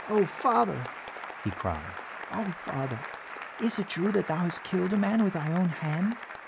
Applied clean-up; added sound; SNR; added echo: none; Applause / Cheering; 11 dB; none.